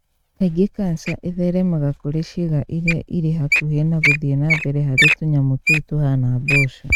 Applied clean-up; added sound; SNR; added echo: neural mask model RNNoise.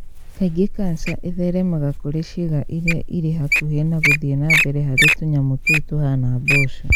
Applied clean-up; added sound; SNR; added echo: none; Wild animals; 1 dB; none.